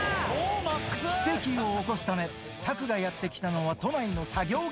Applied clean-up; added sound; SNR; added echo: none; none; none; none.